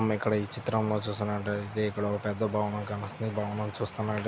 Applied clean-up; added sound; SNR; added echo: none; none; none; none.